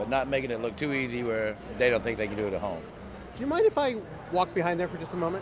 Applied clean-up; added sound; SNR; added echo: none; none; none; none.